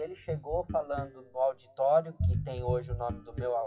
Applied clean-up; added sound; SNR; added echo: classical method WPE with log-MMSE.